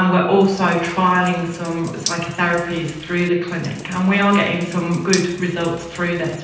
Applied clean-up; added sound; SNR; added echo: none; Bathtub (filling or washing); 16 dB; reverberation time 0.9 s.